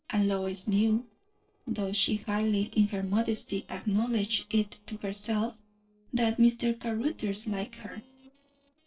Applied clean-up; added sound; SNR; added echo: neural separator model SepFormer DNS4.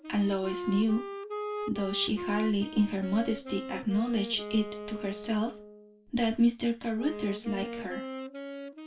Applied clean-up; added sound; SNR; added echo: none; Wind instrument, woodwind instrument; 9 dB; reverberation time 0.2 s.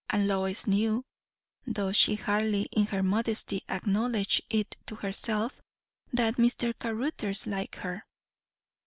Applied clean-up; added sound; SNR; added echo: none; none; none; none.